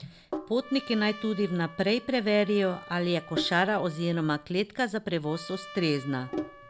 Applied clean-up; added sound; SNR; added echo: none; Sink (filling or washing) + Trumpet; 13 dB; none.